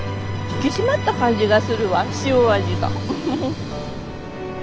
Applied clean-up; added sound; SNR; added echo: none; none; none; none.